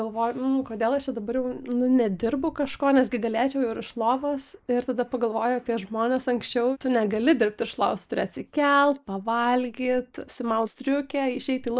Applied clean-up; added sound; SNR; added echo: neural mask model Resemble Enhance denoiser.